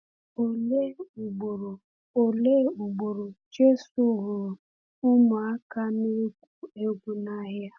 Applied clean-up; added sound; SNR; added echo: none; none; none; none.